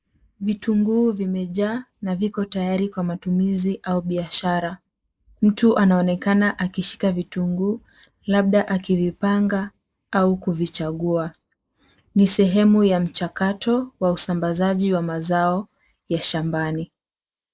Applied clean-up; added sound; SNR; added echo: neural mask model Resemble Enhance denoiser.